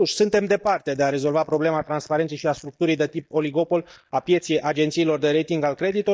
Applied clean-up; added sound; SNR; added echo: neural mask model DeepFilterNet 3.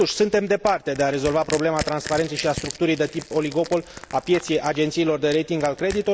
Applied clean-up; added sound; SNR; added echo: none; Crushing; 15 dB; none.